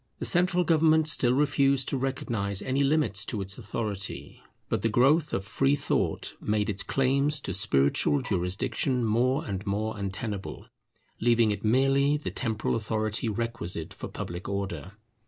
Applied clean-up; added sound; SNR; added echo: none; Bowed string instrument; 20 dB; none.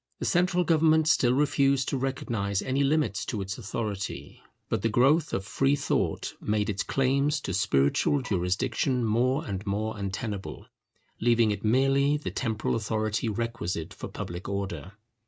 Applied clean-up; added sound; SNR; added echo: neural mask model RNNoise.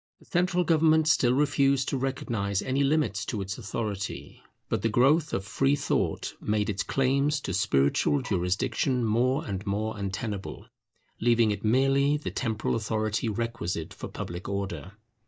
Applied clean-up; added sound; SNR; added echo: neural mask model DeepFilterNet 3.